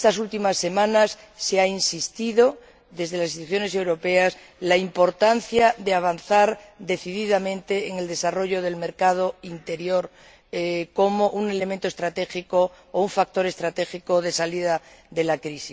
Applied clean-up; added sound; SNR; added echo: none; none; none; none.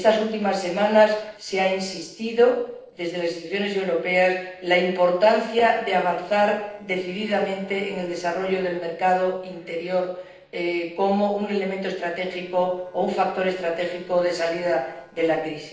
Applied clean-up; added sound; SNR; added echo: neural separator model SepFormer DNS4.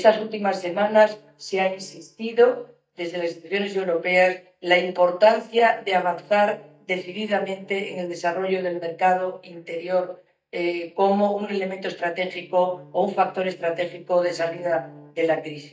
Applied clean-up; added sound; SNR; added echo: neural mask model DeepFilterNet 3.